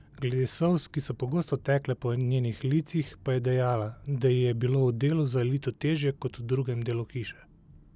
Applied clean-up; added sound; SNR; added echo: none; none; none; none.